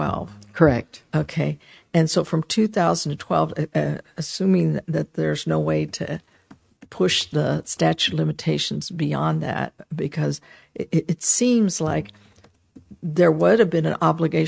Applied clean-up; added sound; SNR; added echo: neural mask model RNNoise.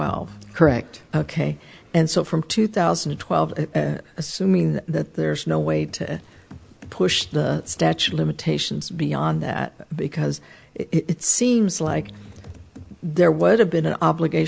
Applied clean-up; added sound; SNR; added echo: none; Bowed string instrument; 19 dB; none.